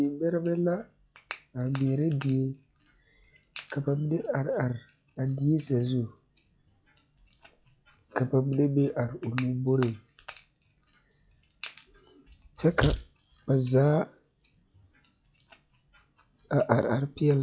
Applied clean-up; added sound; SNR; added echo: classical method log-MMSE.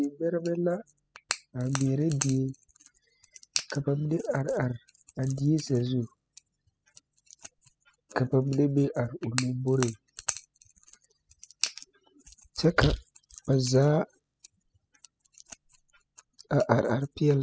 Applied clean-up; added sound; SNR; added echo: classical method spectral subtraction.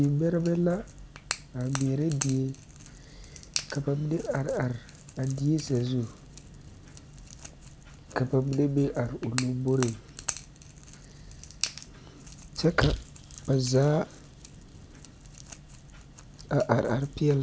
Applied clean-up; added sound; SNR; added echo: none; Crack / Crackle; 13 dB; none.